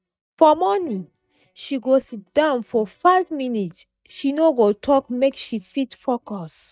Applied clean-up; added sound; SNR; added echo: neural mask model DeepFilterNet 3.